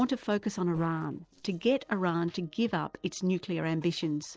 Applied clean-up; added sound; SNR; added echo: neural separator model SepFormer DNS4.